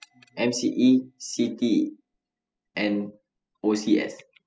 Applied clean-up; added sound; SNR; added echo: classical method spectral subtraction.